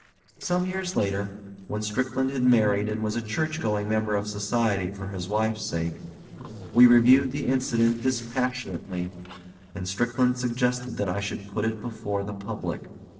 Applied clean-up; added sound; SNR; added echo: neural separator model SepFormer DNS4.